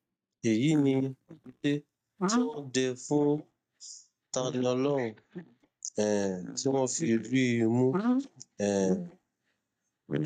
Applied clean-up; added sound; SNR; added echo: neural mask model DeepFilterNet 3.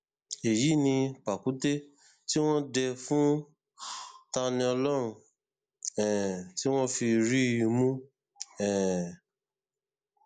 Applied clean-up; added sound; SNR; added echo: none; none; none; none.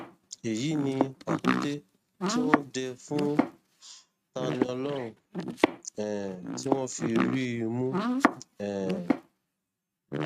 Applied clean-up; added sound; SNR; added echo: neural mask model RNNoise.